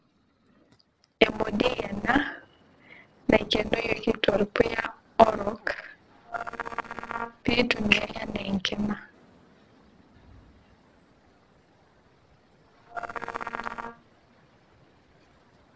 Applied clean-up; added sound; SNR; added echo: neural separator model SepFormer DNS4.